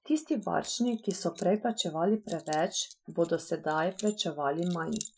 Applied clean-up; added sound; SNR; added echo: classical method Wiener filter.